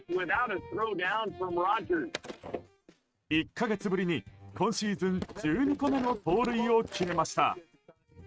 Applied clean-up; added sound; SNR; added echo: neural mask model RNNoise.